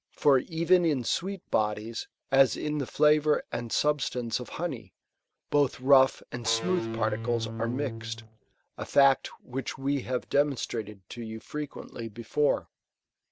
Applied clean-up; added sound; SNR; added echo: none; Electric guitar / Bass guitar; 7 dB; none.